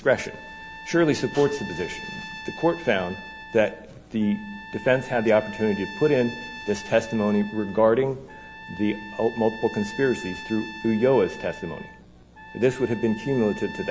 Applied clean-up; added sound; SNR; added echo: none; Trumpet; 15 dB; none.